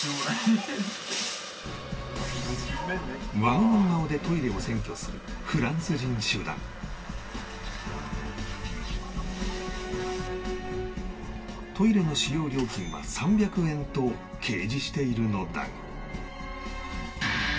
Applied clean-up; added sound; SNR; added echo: none; Hiss; 19 dB; reverberation time 0.2 s.